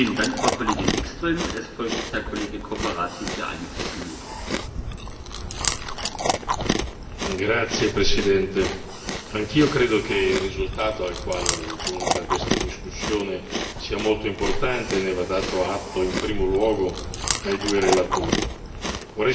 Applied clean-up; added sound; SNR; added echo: none; Chewing, mastication; 3 dB; reverberation time 0.9 s.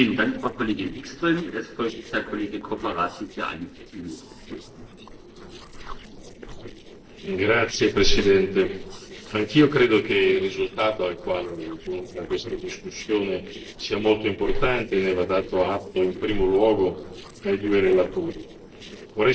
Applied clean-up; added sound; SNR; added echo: neural separator model SepFormer DNS4.